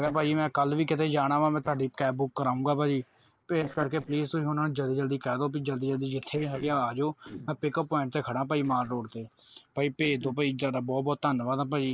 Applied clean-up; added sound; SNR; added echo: neural separator model SepFormer DNS4.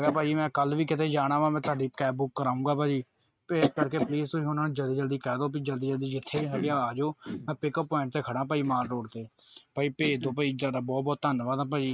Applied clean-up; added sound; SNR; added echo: neural mask model RNNoise.